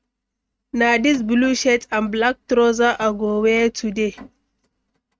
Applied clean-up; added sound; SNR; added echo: neural mask model RNNoise.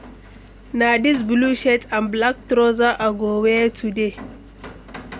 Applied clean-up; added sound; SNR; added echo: none; Rain; 19 dB; none.